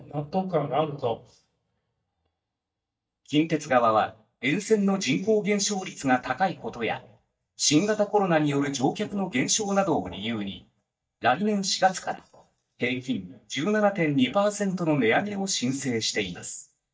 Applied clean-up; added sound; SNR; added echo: neural mask model DeepFilterNet 3.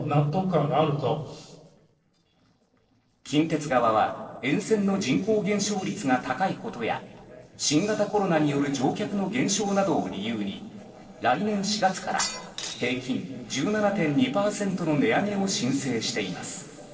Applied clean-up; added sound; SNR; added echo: neural separator model SepFormer DNS4.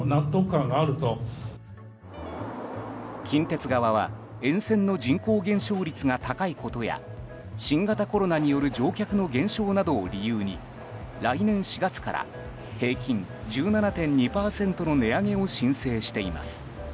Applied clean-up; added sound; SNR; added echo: none; none; none; none.